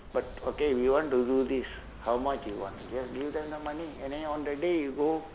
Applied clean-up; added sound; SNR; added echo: none; Walk, footsteps / Waves, surf / Wind; 16 dB; none.